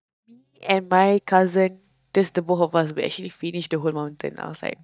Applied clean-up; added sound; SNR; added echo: neural mask model DeepFilterNet 3.